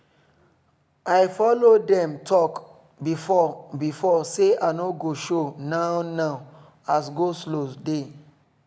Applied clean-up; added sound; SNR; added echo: none; none; none; none.